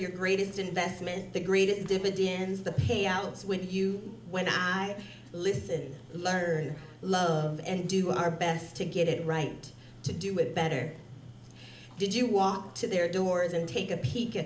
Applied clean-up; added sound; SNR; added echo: none; none; none; none.